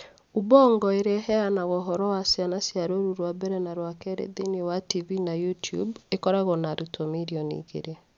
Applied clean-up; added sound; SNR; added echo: none; none; none; none.